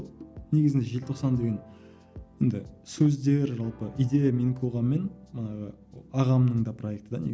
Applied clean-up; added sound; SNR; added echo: none; none; none; none.